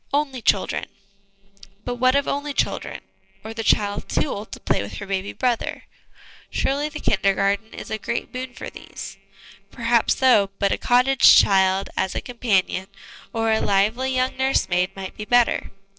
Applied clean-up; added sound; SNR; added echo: neural separator model SepFormer DNS4.